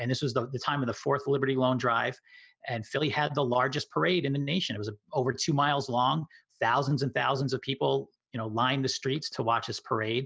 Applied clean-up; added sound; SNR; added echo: none; none; none; none.